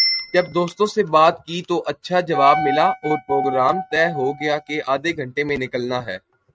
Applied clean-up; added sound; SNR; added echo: neural mask model RNNoise.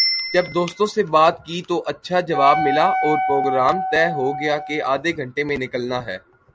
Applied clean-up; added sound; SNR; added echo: none; Bicycle bell + Wind instrument, woodwind instrument; 5 dB; none.